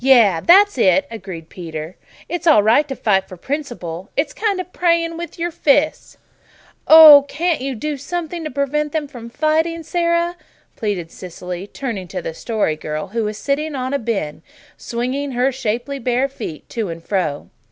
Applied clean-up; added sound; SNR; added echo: none; none; none; none.